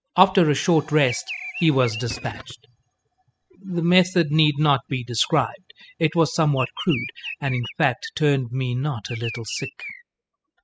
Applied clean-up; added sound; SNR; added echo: classical method spectral subtraction.